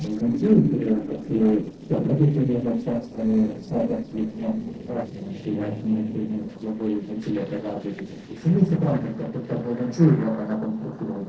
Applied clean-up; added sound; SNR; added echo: neural separator model SepFormer DNS4.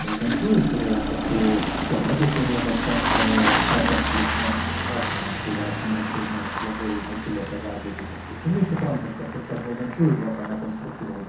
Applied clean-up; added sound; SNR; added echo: none; Engine starting; 1 dB; reverberation time 0.6 s.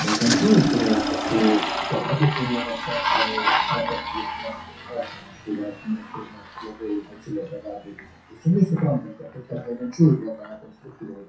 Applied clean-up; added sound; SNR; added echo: classical method WPE with log-MMSE.